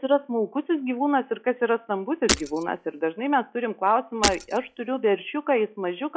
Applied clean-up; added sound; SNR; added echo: classical method log-MMSE.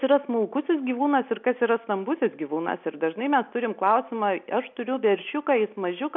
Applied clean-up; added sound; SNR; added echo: none; none; none; none.